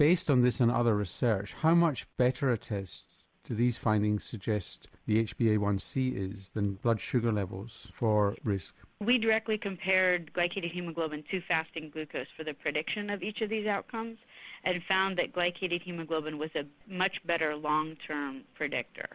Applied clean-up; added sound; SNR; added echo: none; none; none; none.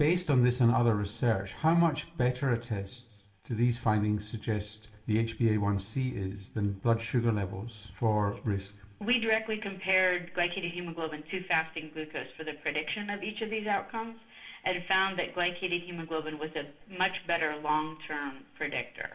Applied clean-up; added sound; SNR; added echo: none; none; none; reverberation time 0.9 s.